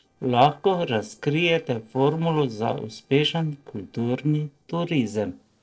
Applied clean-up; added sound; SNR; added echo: neural separator model SepFormer DNS4.